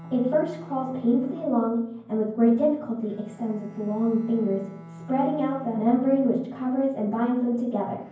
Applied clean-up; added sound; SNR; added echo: none; Bowed string instrument; 19 dB; reverberation time 0.9 s.